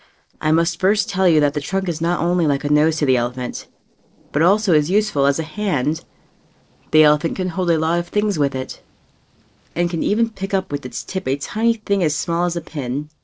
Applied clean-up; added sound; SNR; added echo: neural separator model SepFormer DNS4.